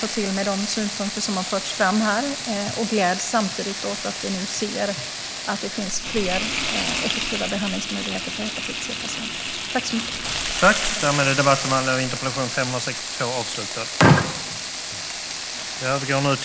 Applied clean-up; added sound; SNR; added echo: none; Frying (food); 4 dB; none.